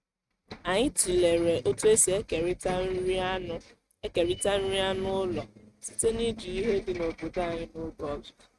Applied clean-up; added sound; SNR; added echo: neural mask model RNNoise.